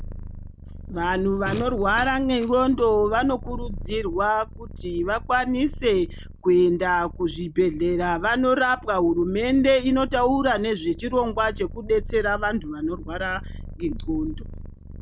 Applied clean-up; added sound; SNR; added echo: none; Purr + Fart; 12 dB; none.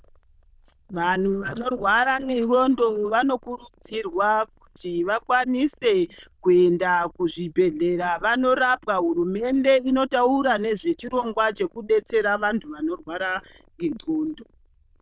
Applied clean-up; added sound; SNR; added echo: neural diffusion model UNIVERSE++.